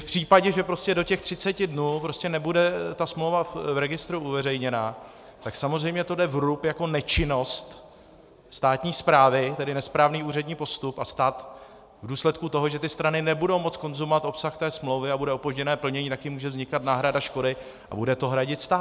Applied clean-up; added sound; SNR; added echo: none; none; none; none.